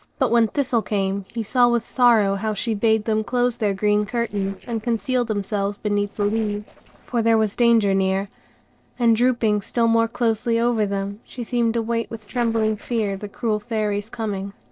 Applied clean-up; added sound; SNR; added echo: neural separator model SepFormer DNS4.